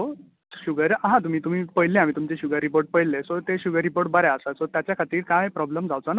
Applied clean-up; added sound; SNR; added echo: none; none; none; none.